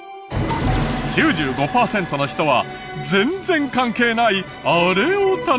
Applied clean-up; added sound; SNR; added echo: none; none; none; none.